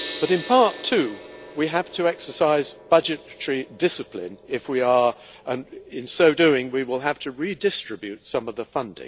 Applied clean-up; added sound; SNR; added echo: none; Gong; 16 dB; none.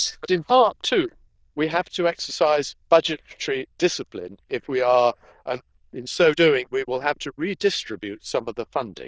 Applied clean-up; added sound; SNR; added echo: neural diffusion model UNIVERSE++.